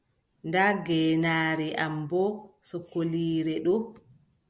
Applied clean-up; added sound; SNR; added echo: none; none; none; none.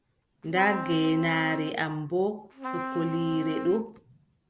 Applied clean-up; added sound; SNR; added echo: none; Trumpet; 8 dB; none.